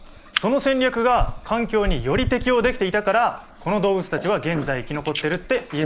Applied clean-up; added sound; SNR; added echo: neural mask model Resemble Enhance denoiser.